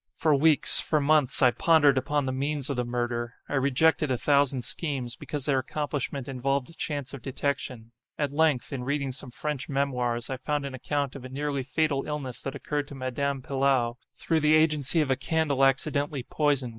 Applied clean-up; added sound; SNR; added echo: neural mask model Resemble Enhance denoiser.